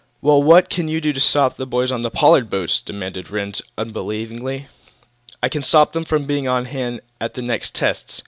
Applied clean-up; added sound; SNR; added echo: none; none; none; none.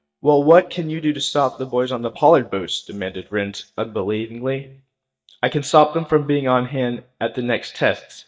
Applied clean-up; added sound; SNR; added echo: neural mask model DeepFilterNet 3.